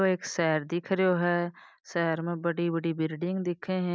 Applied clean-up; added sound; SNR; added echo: none; none; none; none.